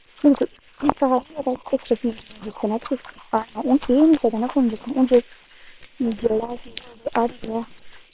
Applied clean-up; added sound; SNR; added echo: neural separator model SepFormer WHAM!.